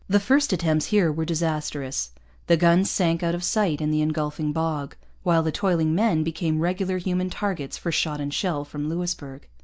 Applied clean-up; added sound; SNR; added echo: none; none; none; none.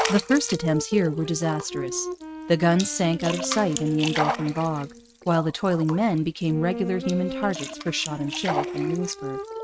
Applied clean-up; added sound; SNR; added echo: neural mask model RNNoise.